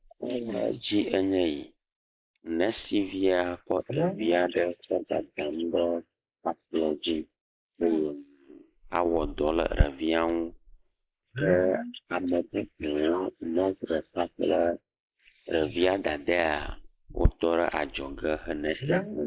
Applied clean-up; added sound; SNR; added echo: neural mask model Resemble Enhance denoiser.